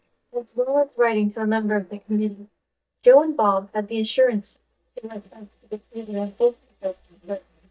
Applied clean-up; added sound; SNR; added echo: neural mask model DeepFilterNet 3.